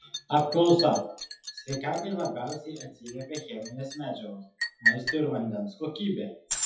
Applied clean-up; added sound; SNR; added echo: classical method WPE with log-MMSE.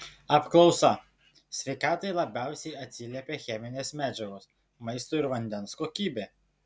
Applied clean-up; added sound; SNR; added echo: none; none; none; none.